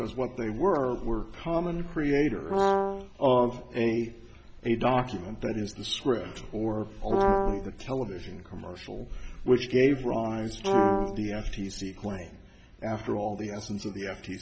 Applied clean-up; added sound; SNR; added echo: none; Brass instrument; -2 dB; none.